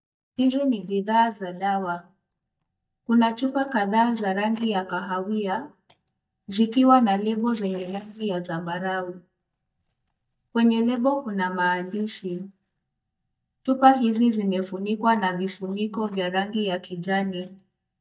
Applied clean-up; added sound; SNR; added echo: neural mask model DeepFilterNet 3.